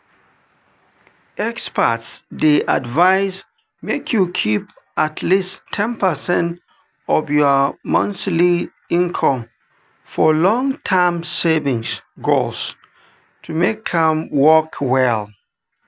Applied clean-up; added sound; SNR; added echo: none; none; none; none.